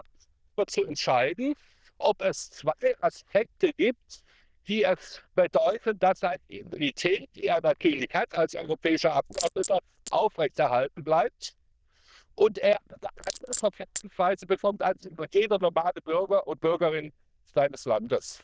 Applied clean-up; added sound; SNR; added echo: neural diffusion model UNIVERSE++.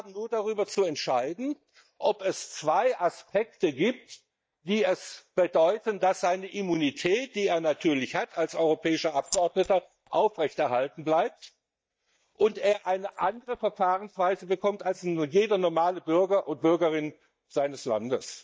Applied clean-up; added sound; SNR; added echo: neural mask model DeepFilterNet 3.